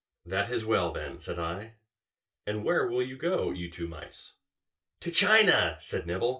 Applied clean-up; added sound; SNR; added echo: neural separator model SepFormer DNS4.